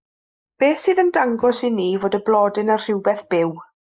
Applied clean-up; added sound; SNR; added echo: neural mask model Resemble Enhance denoiser.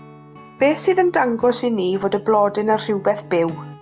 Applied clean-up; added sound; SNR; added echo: none; Acoustic guitar / Strum; 19 dB; none.